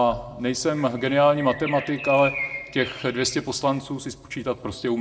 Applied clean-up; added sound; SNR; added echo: none; Bird; 11 dB; reverberation time 1.1 s.